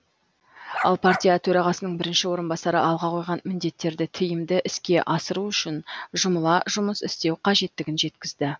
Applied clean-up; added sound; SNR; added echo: none; Bark; 6 dB; none.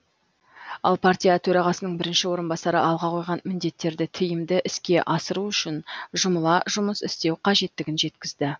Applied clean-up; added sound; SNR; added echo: none; none; none; none.